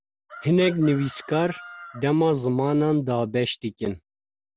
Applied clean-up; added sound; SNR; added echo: none; Chicken, rooster; 20 dB; none.